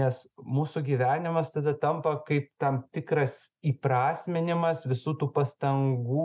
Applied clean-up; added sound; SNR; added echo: none; none; none; none.